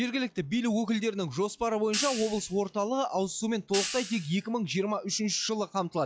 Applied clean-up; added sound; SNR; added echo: classical method log-MMSE.